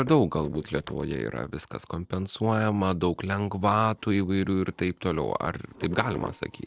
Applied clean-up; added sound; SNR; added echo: neural separator model SepFormer DNS4.